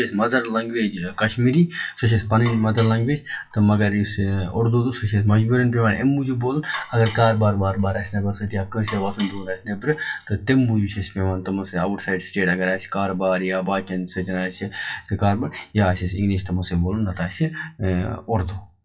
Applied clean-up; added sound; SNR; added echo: classical method WPE with log-MMSE.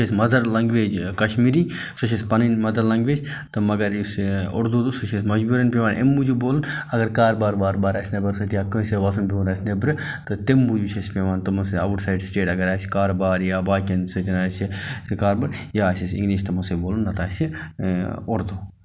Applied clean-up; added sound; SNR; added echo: none; none; none; none.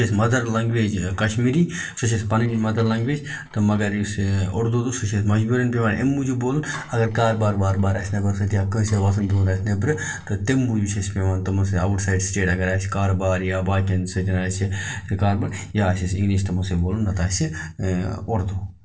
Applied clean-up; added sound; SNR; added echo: neural separator model SepFormer DNS4.